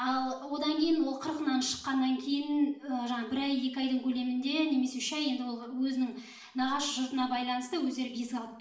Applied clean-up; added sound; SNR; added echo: none; none; none; reverberation time 0.6 s.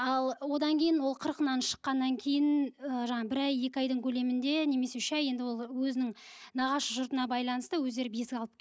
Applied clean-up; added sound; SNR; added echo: none; none; none; none.